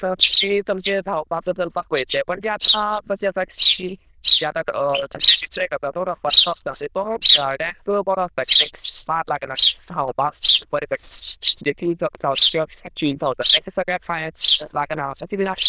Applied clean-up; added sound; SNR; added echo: neural diffusion model UNIVERSE++.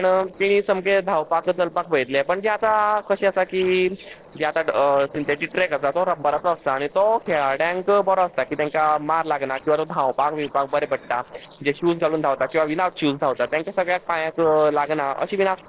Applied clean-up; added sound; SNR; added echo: neural separator model SepFormer DNS4.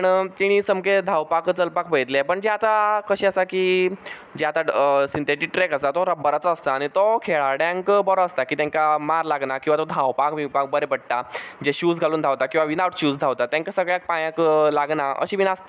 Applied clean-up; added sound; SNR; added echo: none; none; none; none.